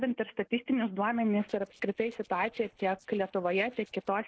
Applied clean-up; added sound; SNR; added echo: neural separator model SepFormer DNS4.